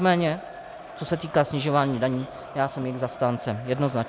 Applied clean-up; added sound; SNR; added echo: none; Crowd; 15 dB; none.